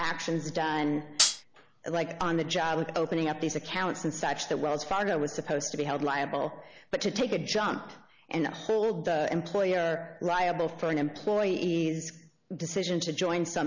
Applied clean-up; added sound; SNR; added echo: none; Hi-hat; -4 dB; none.